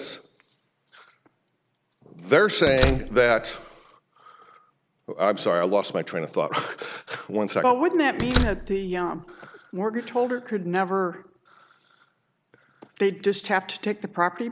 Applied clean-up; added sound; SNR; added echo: none; Slam; 3 dB; none.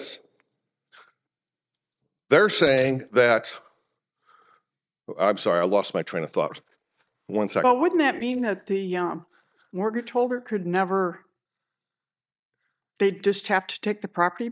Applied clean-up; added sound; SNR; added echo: neural mask model DeepFilterNet 3.